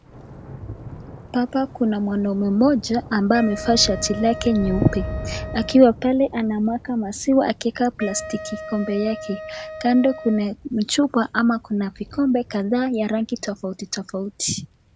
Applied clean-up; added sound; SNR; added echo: none; Wind instrument, woodwind instrument + Thunder / Rain; 13 dB; none.